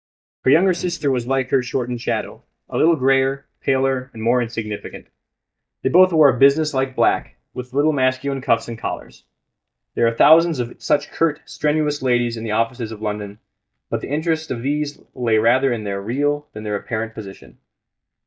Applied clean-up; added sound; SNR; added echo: neural mask model DeepFilterNet 3.